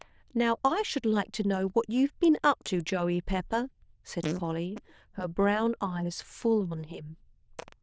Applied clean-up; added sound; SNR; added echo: neural diffusion model UNIVERSE++.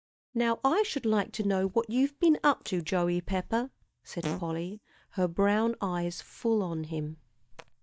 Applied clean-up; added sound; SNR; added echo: neural mask model DeepFilterNet 3.